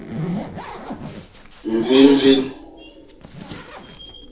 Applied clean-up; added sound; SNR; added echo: none; Zipper (clothing); 11 dB; reverberation time 0.2 s.